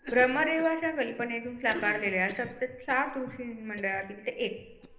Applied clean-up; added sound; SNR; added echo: none; Cough; 15 dB; reverberation time 0.8 s.